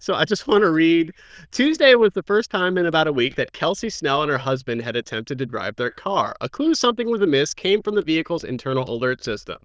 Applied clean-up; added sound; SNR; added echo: neural diffusion model UNIVERSE++.